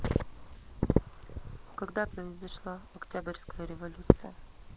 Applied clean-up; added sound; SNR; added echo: neural mask model Resemble Enhance denoiser.